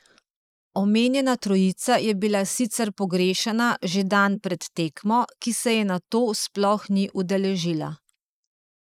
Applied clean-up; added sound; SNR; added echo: neural mask model Resemble Enhance denoiser.